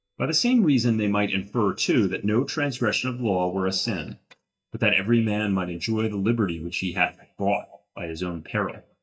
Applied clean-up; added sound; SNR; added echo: neural mask model DeepFilterNet 3.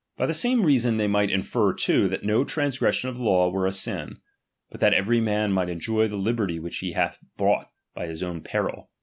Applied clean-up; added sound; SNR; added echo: none; none; none; none.